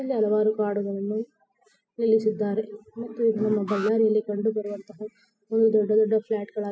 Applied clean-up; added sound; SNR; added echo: classical method spectral subtraction.